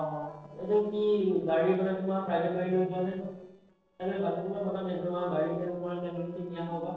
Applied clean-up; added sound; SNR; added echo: neural separator model SepFormer DNS4.